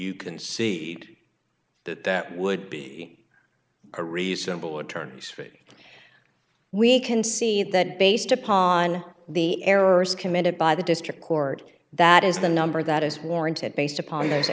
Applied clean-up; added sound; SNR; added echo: none; none; none; none.